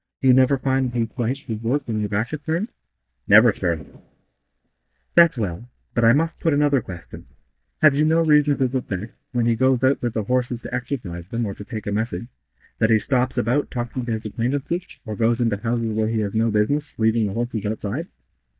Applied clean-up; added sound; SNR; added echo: neural mask model DeepFilterNet 3.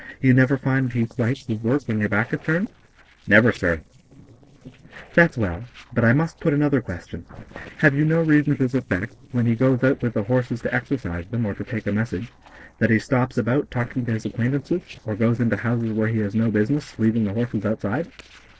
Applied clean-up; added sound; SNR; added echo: neural separator model SepFormer DNS4.